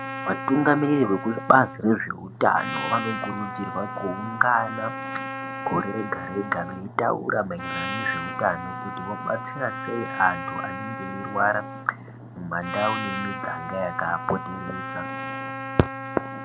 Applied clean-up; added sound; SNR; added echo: none; Trumpet; 7 dB; none.